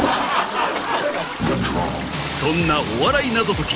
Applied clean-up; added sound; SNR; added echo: none; Toilet flush; 7 dB; none.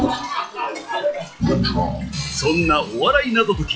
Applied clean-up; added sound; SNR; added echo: classical method log-MMSE.